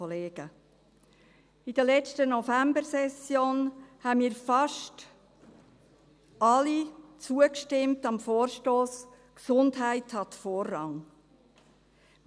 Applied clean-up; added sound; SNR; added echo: none; none; none; none.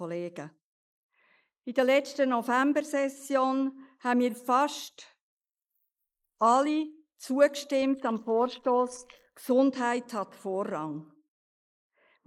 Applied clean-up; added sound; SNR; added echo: neural mask model Resemble Enhance denoiser.